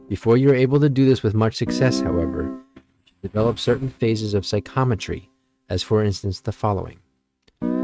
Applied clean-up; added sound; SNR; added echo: neural mask model RNNoise.